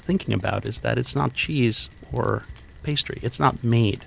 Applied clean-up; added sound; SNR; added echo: none; Run + Rain; 20 dB; none.